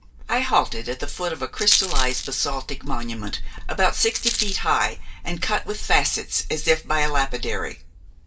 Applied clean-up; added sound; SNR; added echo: none; Rattle; 11 dB; reverberation time 0.2 s.